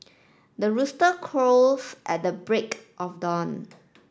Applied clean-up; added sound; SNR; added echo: none; none; none; none.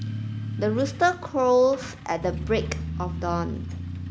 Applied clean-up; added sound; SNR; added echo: none; Truck; 7 dB; none.